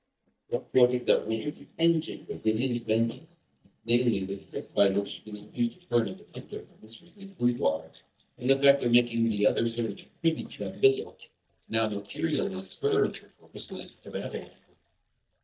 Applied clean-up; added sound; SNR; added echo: neural mask model DeepFilterNet 3.